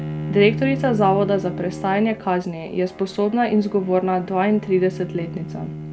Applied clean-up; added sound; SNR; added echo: none; Bowed string instrument; 10 dB; none.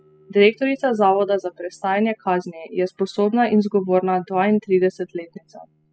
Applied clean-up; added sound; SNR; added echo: classical method spectral subtraction.